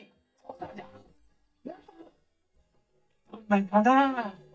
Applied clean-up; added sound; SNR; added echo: neural mask model DeepFilterNet 3.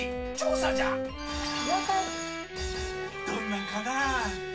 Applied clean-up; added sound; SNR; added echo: none; Bowed string instrument; 2 dB; reverberation time 0.2 s.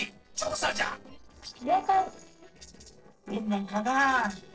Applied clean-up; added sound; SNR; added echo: neural separator model SepFormer DNS4.